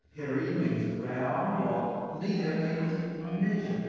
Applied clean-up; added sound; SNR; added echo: neural separator model SepFormer DNS4.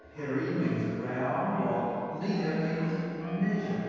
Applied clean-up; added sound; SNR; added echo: none; Keyboard (musical); 14 dB; reverberation time 2.1 s.